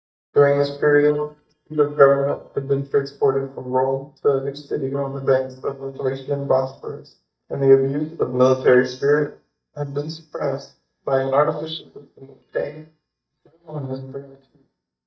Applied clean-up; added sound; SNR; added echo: neural mask model DeepFilterNet 3.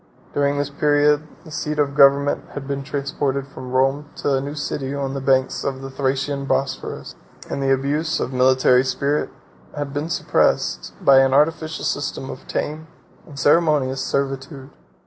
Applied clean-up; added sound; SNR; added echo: none; none; none; none.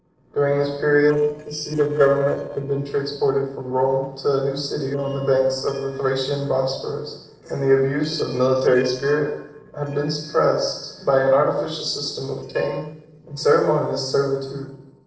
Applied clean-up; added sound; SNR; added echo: neural separator model SepFormer DNS4.